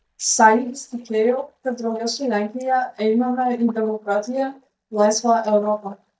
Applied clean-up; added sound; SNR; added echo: neural mask model DeepFilterNet 3.